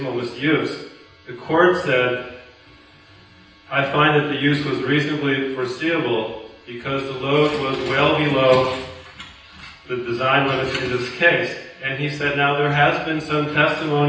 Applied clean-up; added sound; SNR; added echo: none; none; none; reverberation time 0.9 s.